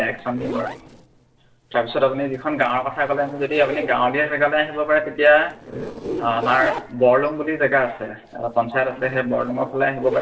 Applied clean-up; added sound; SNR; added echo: neural separator model SepFormer DNS4.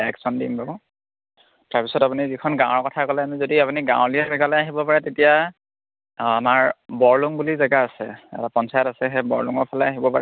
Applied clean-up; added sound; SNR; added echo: none; none; none; none.